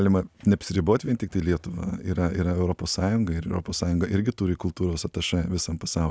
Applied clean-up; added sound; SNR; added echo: none; none; none; none.